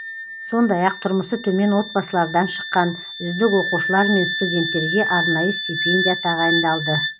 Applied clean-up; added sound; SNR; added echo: none; Wind instrument, woodwind instrument; 4 dB; none.